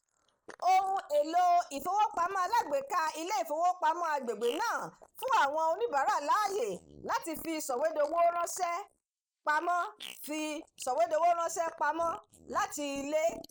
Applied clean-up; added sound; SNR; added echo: neural mask model Resemble Enhance denoiser.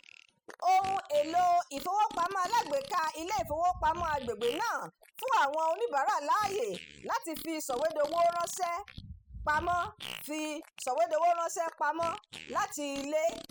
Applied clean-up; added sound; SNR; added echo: classical method spectral subtraction.